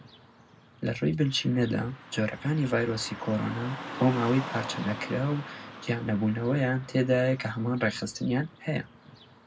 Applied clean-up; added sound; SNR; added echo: none; Car passing by / Traffic noise, roadway noise; 14 dB; reverberation time 0.3 s.